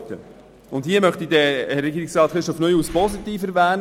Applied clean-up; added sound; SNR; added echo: none; Breathing; 19 dB; none.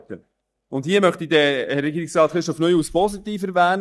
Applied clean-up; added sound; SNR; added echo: neural mask model DeepFilterNet 3.